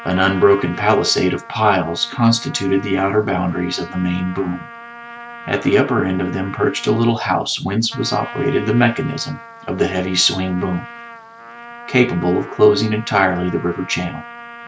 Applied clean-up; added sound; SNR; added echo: none; Trumpet; 16 dB; none.